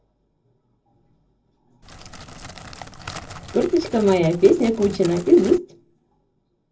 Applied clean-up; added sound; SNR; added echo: none; Crackle; 15 dB; reverberation time 0.4 s.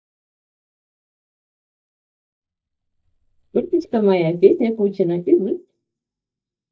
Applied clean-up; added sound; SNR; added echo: neural mask model DeepFilterNet 3.